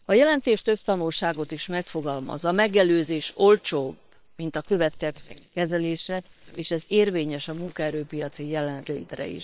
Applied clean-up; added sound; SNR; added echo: neural separator model SepFormer WHAM!.